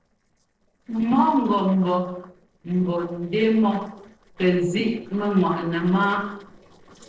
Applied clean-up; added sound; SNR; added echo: neural separator model SepFormer DNS4.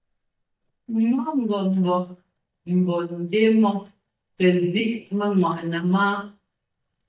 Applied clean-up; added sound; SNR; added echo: neural mask model DeepFilterNet 3.